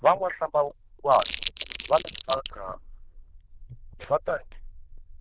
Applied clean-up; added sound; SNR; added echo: neural diffusion model UNIVERSE++.